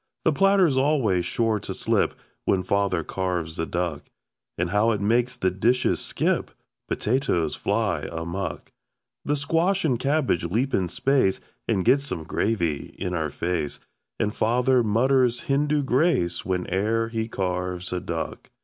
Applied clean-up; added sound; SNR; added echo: none; none; none; none.